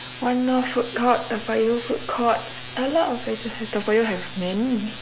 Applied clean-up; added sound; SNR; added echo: none; none; none; none.